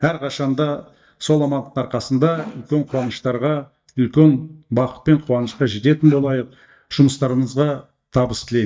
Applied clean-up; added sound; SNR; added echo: neural mask model DeepFilterNet 3.